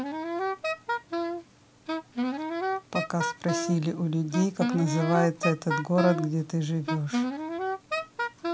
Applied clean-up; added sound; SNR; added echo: none; Wind instrument, woodwind instrument; 2 dB; none.